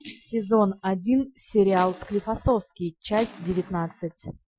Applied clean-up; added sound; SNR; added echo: classical method Wiener filter.